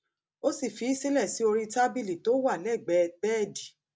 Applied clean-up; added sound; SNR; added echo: none; none; none; none.